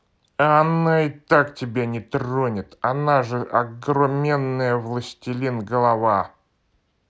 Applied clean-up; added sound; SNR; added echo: none; none; none; none.